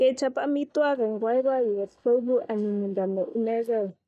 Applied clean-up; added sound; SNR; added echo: neural mask model DeepFilterNet 3.